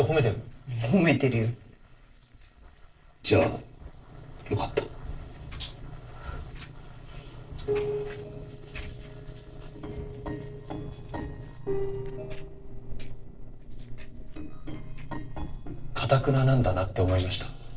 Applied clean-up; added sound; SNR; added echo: neural separator model SepFormer DNS4.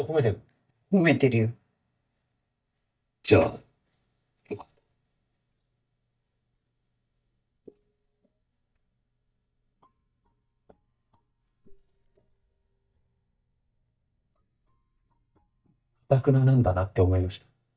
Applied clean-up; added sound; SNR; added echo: neural mask model DeepFilterNet 3.